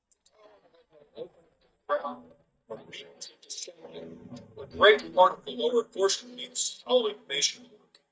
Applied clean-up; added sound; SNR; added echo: neural mask model DeepFilterNet 3.